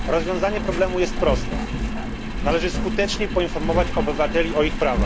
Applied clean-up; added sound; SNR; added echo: none; Engine; 1 dB; none.